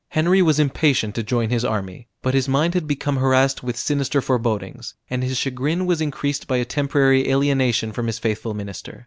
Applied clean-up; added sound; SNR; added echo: none; none; none; none.